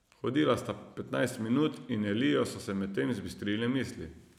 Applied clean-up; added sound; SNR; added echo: none; none; none; none.